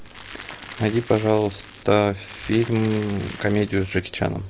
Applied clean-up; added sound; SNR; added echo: none; Crackle; 16 dB; none.